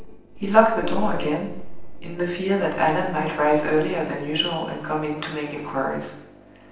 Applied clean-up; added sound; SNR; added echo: neural separator model SepFormer DNS4.